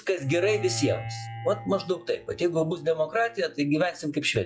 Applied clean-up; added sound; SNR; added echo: classical method log-MMSE.